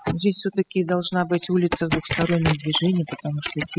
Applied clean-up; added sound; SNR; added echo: classical method spectral subtraction.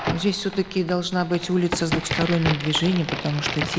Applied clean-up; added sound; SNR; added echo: none; Crack; 6 dB; none.